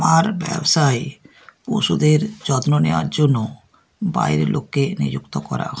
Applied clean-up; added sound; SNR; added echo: none; none; none; none.